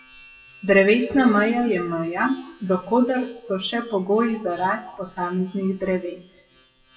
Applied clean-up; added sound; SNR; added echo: classical method WPE with log-MMSE.